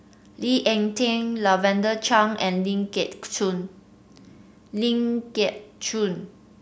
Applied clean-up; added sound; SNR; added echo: none; none; none; none.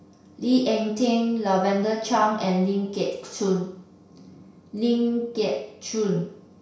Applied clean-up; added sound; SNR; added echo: none; none; none; reverberation time 0.6 s.